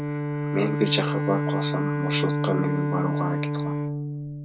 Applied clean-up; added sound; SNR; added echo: none; Bowed string instrument; -3 dB; none.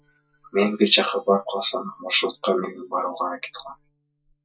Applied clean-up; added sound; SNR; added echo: classical method Wiener filter.